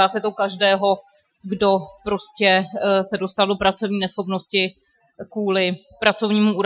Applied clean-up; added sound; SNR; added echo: classical method Wiener filter.